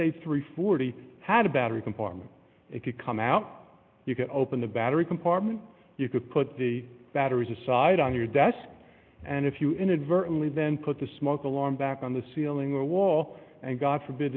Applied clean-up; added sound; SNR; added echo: none; none; none; none.